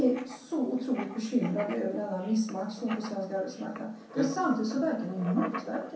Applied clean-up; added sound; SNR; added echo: none; Writing; 14 dB; reverberation time 0.6 s.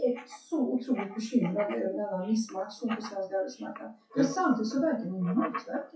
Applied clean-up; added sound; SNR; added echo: classical method WPE with log-MMSE.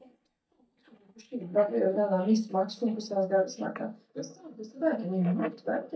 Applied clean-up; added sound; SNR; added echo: neural mask model DeepFilterNet 3.